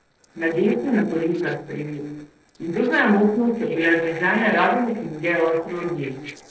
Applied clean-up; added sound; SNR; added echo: neural separator model SepFormer DNS4.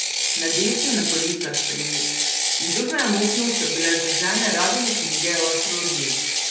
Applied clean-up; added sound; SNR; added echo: none; Ratchet, pawl; -3 dB; reverberation time 0.9 s.